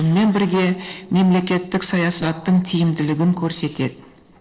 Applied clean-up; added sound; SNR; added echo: neural separator model SepFormer DNS4.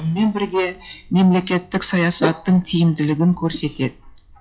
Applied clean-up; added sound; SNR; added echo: classical method WPE with log-MMSE.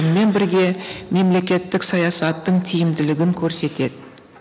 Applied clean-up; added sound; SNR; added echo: none; none; none; none.